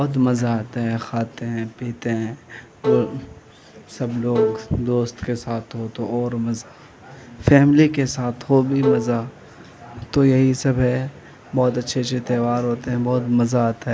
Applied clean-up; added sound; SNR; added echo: none; Bowed string instrument; 5 dB; none.